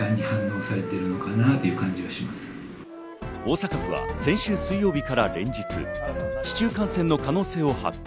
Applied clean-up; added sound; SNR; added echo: none; Wind instrument, woodwind instrument; 9 dB; none.